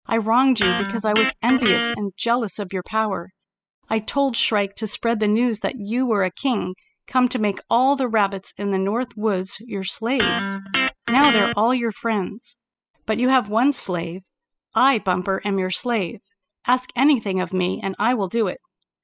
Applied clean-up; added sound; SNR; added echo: classical method spectral subtraction.